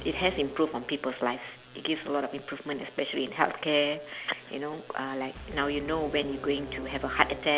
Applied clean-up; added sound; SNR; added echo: none; Brass instrument; 16 dB; none.